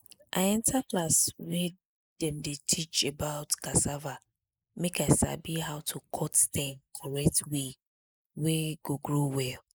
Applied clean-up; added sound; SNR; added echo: neural mask model Resemble Enhance denoiser.